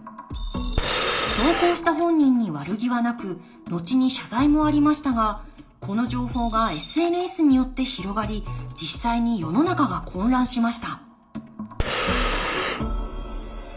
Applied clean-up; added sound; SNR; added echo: none; Breathing; 3 dB; reverberation time 0.4 s.